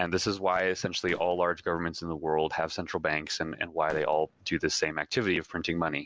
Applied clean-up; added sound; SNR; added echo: neural separator model SepFormer DNS4.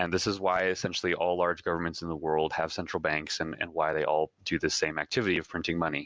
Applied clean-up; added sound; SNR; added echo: none; none; none; none.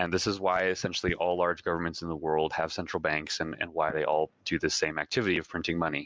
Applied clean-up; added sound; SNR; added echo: neural mask model DeepFilterNet 3.